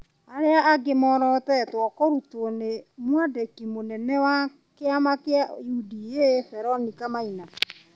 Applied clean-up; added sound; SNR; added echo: none; none; none; none.